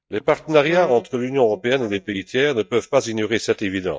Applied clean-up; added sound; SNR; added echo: neural mask model DeepFilterNet 3.